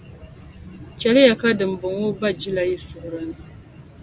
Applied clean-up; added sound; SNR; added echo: none; none; none; none.